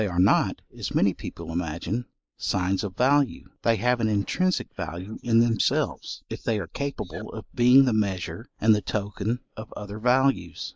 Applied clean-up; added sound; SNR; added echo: neural mask model Resemble Enhance denoiser.